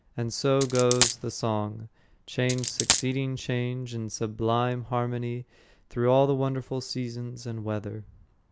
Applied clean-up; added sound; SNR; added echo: none; Coin (dropping); -1 dB; none.